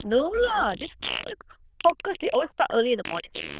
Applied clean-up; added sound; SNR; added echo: neural diffusion model UNIVERSE++.